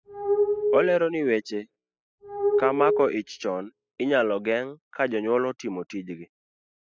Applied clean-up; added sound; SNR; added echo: classical method spectral subtraction.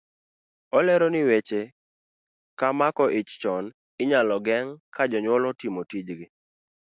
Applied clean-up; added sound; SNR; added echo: none; none; none; none.